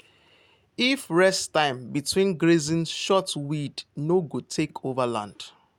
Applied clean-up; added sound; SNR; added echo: none; none; none; none.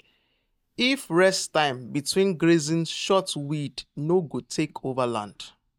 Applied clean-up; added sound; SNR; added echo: neural mask model DeepFilterNet 3.